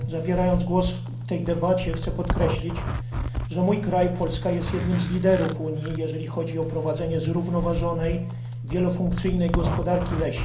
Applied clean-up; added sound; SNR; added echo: none; Zipper (clothing); 4 dB; reverberation time 0.6 s.